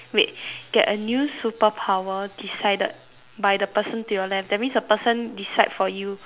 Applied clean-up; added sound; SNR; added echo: none; none; none; none.